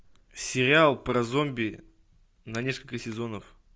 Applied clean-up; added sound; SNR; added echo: none; none; none; none.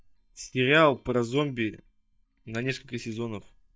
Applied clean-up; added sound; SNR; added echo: neural mask model DeepFilterNet 3.